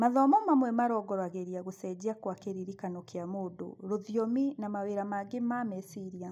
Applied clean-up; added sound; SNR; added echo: none; none; none; none.